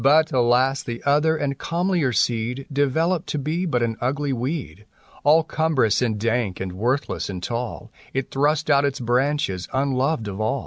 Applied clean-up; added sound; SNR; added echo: none; none; none; none.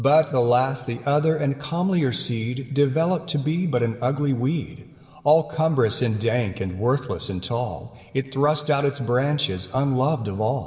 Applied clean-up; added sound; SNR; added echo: none; none; none; reverberation time 2.0 s.